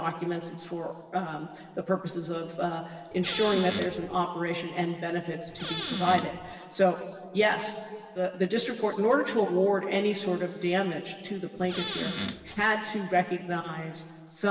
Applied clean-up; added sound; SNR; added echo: none; Squeak / Cupboard open or close; 3 dB; reverberation time 1.9 s.